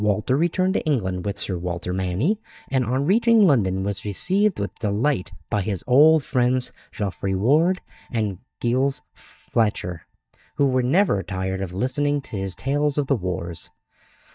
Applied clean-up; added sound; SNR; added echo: neural mask model DeepFilterNet 3.